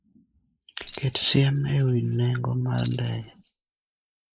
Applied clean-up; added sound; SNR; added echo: neural mask model Resemble Enhance denoiser.